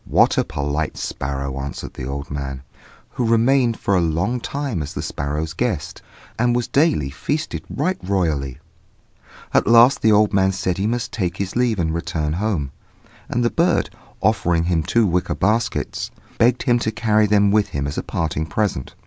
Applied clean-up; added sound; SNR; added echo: none; none; none; none.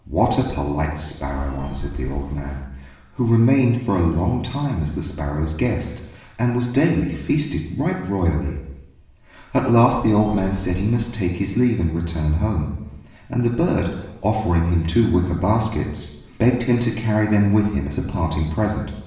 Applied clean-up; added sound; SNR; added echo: none; Telephone; 11 dB; reverberation time 0.9 s.